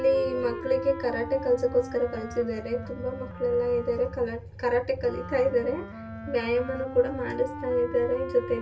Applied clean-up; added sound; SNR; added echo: none; Wind instrument, woodwind instrument; 13 dB; reverberation time 0.2 s.